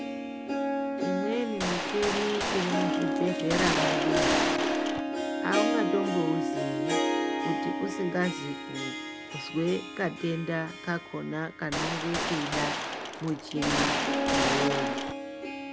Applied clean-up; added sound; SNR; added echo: none; Gunshot, gunfire + Harp; -3 dB; none.